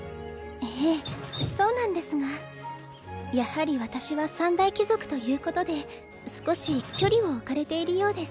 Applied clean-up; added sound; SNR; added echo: none; Drip; 14 dB; none.